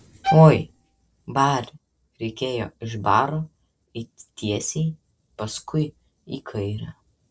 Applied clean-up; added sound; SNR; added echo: neural separator model SepFormer DNS4.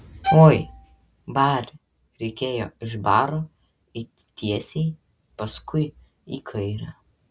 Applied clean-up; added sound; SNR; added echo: none; Bowed string instrument; 5 dB; none.